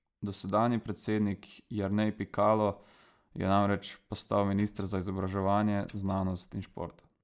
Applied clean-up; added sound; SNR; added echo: neural mask model Resemble Enhance denoiser.